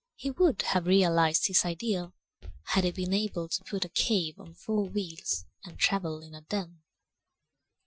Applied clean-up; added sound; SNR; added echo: classical method Wiener filter.